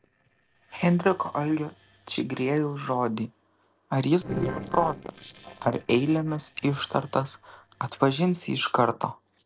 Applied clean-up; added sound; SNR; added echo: neural separator model SepFormer DNS4.